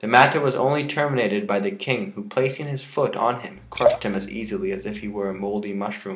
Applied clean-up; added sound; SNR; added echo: none; Liquid; 5 dB; none.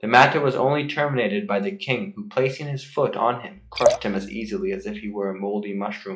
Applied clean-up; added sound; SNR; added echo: classical method log-MMSE.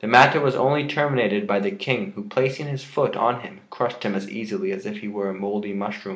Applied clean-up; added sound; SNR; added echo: none; none; none; none.